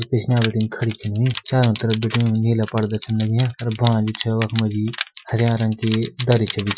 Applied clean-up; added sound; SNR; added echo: classical method Wiener filter.